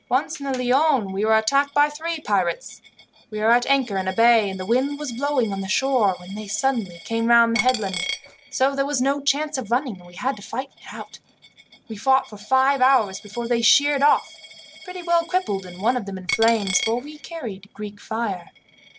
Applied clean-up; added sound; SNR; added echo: none; Coin (dropping); 15 dB; none.